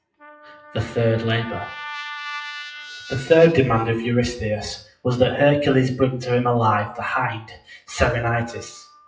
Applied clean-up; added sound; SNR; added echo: classical method WPE with log-MMSE.